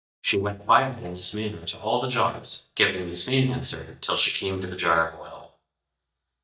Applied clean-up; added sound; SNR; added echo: neural mask model DeepFilterNet 3.